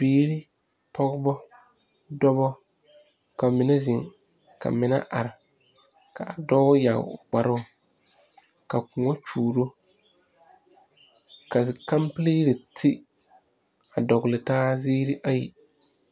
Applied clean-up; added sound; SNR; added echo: none; none; none; none.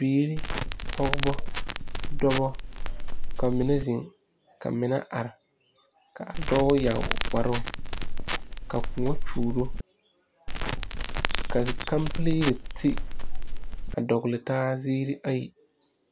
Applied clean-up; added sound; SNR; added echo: none; Crackle; -3 dB; none.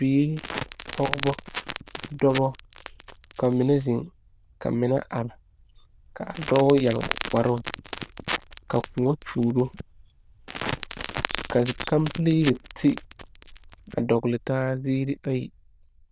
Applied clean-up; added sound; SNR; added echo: neural diffusion model UNIVERSE++.